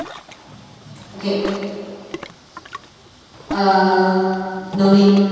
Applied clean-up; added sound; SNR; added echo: none; Ocean; 15 dB; reverberation time 2.1 s.